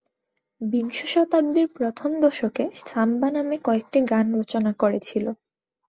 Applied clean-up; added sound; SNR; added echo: none; none; none; none.